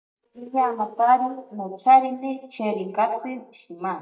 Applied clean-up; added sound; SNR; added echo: neural mask model DeepFilterNet 3.